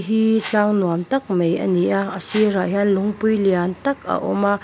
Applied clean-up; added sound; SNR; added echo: none; Whoosh, swoosh, swish; 17 dB; none.